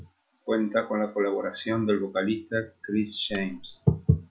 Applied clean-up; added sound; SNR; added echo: none; Cutlery, silverware; 12 dB; none.